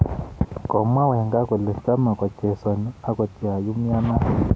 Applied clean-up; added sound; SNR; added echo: none; none; none; none.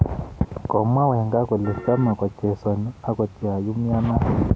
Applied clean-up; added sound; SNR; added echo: none; Piano; 13 dB; none.